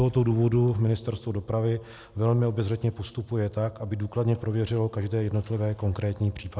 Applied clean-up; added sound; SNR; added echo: none; none; none; none.